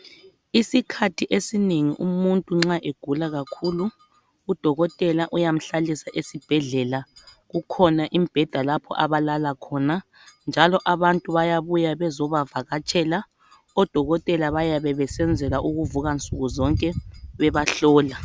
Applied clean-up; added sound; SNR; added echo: none; none; none; none.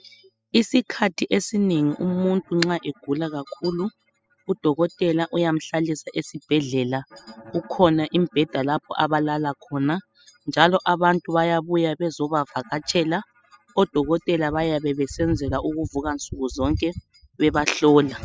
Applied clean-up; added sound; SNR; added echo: classical method spectral subtraction.